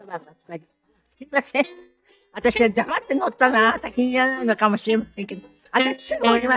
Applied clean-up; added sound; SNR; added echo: neural mask model DeepFilterNet 3.